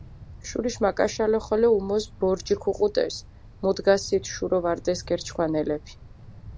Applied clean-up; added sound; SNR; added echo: none; Wind; 18 dB; none.